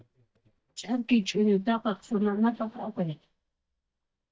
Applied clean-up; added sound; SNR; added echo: neural mask model DeepFilterNet 3.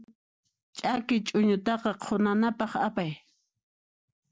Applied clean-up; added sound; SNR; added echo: none; none; none; none.